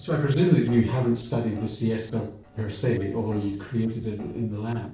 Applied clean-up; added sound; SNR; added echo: neural separator model SepFormer DNS4.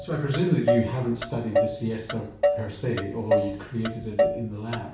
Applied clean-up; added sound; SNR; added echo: none; Motor vehicle (road); 0 dB; reverberation time 0.6 s.